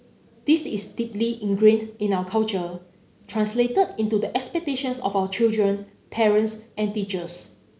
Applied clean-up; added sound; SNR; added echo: none; none; none; none.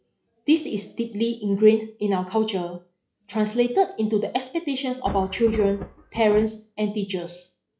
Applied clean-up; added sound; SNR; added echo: classical method log-MMSE.